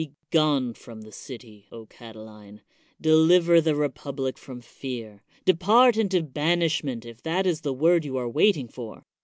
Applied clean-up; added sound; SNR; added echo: none; none; none; none.